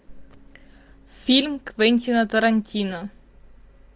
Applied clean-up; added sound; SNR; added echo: none; none; none; none.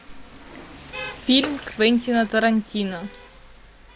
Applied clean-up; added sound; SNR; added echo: none; Bathtub (filling or washing) / Water / Splash, splatter + Rain; 16 dB; none.